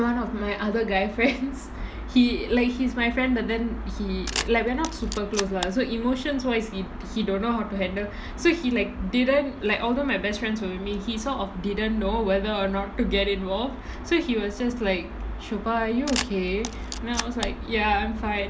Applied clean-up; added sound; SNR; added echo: none; Camera; 8 dB; none.